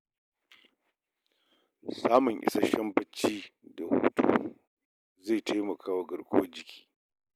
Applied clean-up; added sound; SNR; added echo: none; none; none; none.